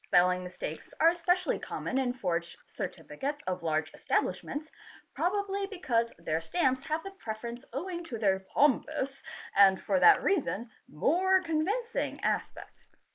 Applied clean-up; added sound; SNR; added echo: neural mask model Resemble Enhance denoiser.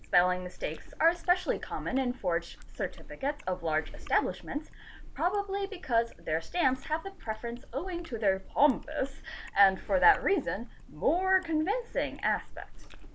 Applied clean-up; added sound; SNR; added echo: none; Chewing, mastication; 12 dB; none.